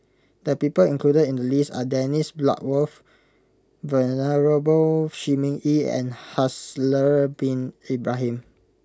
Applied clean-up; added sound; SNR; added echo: none; none; none; none.